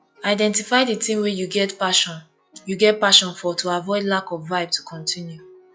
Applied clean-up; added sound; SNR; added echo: classical method log-MMSE.